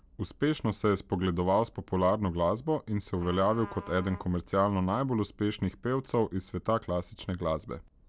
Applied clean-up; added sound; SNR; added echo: none; Trumpet; 18 dB; none.